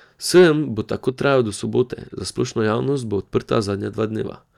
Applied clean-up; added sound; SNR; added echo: neural mask model DeepFilterNet 3.